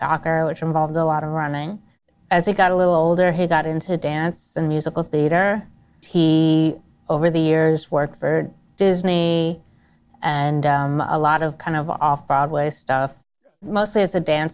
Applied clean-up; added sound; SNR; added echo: none; none; none; none.